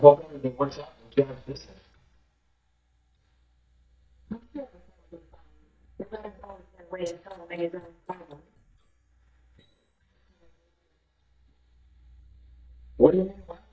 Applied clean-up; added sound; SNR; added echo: neural mask model DeepFilterNet 3.